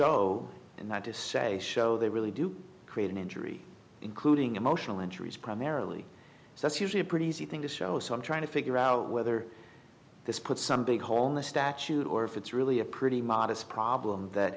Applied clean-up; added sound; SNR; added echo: none; none; none; none.